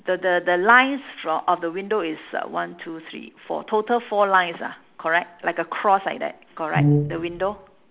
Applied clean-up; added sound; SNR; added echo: none; Brass instrument; -1 dB; none.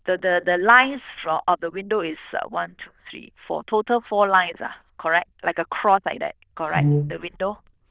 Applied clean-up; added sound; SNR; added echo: neural diffusion model UNIVERSE++.